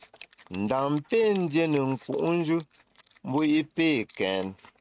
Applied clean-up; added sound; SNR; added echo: neural mask model RNNoise.